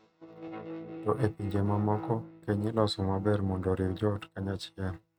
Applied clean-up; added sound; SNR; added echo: neural mask model RNNoise.